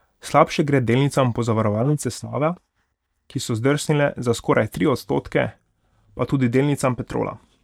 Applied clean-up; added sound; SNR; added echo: neural mask model DeepFilterNet 3.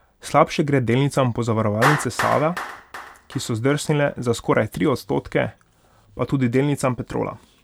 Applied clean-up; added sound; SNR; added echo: none; Clapping; 11 dB; none.